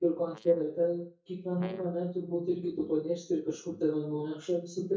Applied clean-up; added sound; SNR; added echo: neural mask model DeepFilterNet 3.